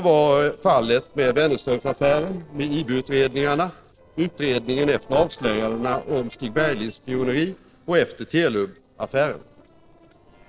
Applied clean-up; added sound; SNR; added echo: neural separator model SepFormer DNS4.